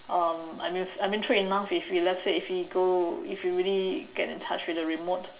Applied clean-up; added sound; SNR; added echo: none; none; none; reverberation time 0.2 s.